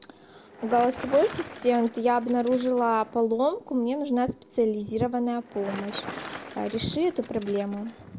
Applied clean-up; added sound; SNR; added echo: none; Bicycle; 16 dB; none.